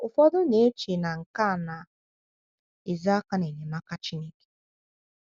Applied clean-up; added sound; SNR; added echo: none; none; none; none.